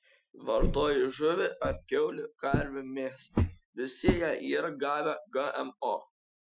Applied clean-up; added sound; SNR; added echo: classical method Wiener filter.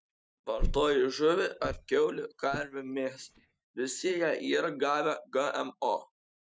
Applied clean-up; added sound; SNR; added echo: neural mask model DeepFilterNet 3.